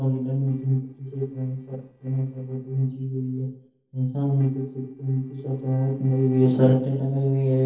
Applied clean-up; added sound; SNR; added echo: neural separator model SepFormer DNS4.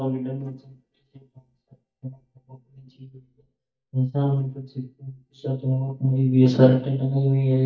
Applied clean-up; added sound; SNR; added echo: neural mask model DeepFilterNet 3.